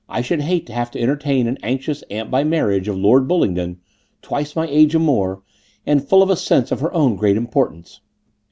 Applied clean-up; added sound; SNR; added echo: none; none; none; none.